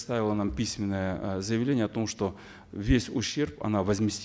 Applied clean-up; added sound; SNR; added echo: none; none; none; none.